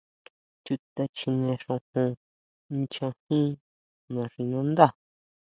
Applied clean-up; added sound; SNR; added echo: none; none; none; none.